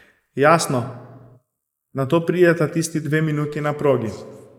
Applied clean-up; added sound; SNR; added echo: neural mask model Resemble Enhance denoiser.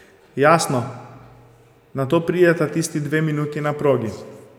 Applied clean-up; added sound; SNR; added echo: none; none; none; none.